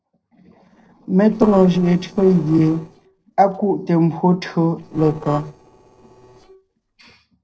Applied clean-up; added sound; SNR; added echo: neural separator model SepFormer DNS4.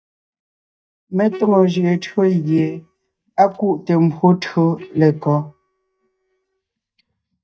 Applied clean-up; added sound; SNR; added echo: neural mask model DeepFilterNet 3.